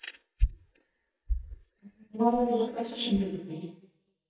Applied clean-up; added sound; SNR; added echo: neural mask model DeepFilterNet 3.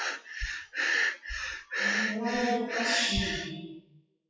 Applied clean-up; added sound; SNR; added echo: classical method WPE with log-MMSE.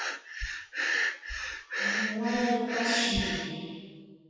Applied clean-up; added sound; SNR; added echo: none; Breathing; 0 dB; reverberation time 2.1 s.